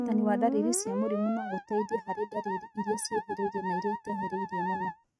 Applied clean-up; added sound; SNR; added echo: neural mask model RNNoise.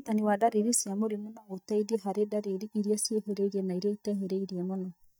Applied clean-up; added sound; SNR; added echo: neural mask model DeepFilterNet 3.